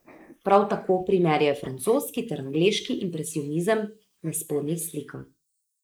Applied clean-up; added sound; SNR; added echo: neural mask model Resemble Enhance denoiser.